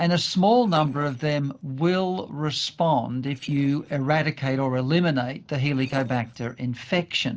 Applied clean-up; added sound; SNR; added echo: neural separator model SepFormer DNS4.